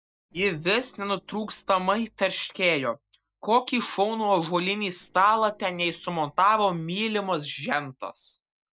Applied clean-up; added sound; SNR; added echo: neural separator model SepFormer DNS4.